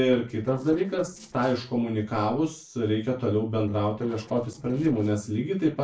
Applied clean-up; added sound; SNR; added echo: neural separator model SepFormer DNS4.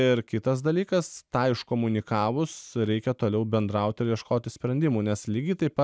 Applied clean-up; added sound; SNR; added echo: none; none; none; none.